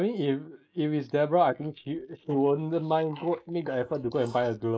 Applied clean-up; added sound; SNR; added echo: neural mask model Resemble Enhance denoiser.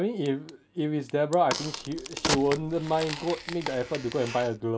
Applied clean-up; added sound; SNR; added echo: none; Crack; 7 dB; none.